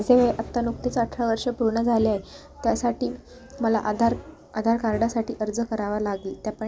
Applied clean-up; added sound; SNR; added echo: none; Bowed string instrument; 15 dB; none.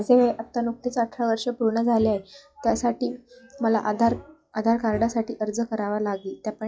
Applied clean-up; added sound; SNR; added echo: classical method log-MMSE.